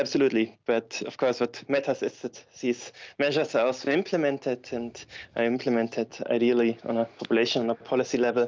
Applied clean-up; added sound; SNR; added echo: none; none; none; none.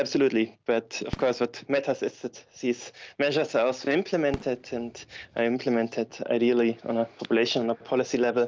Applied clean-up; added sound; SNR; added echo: none; Fireworks; 17 dB; none.